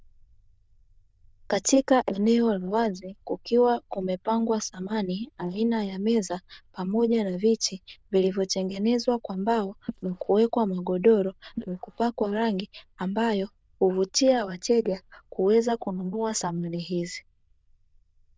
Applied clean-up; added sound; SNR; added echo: neural diffusion model UNIVERSE++.